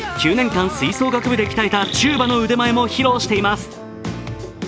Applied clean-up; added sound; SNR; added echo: none; Chirp, tweet; 13 dB; none.